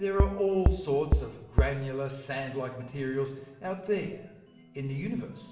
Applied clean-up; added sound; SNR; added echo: none; Bass drum; -4 dB; reverberation time 1.1 s.